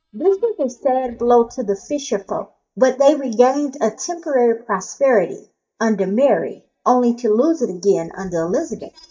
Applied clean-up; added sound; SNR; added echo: neural mask model DeepFilterNet 3.